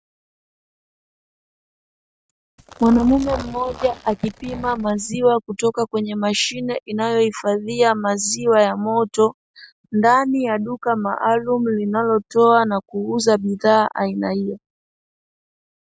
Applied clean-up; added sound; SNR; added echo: neural mask model RNNoise.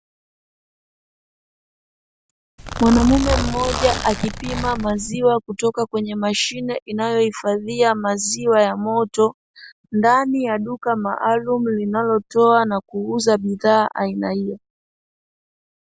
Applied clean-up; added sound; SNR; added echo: none; Zipper (clothing); 4 dB; none.